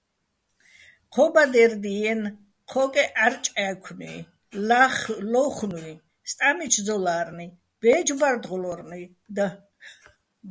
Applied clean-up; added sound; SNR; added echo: none; none; none; none.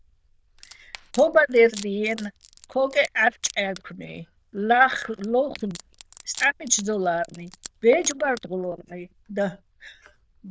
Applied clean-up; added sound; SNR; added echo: neural diffusion model UNIVERSE++.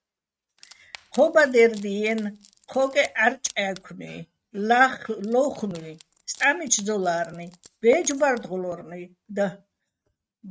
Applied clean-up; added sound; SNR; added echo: neural mask model RNNoise.